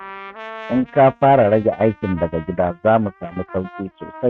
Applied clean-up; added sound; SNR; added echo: neural mask model RNNoise.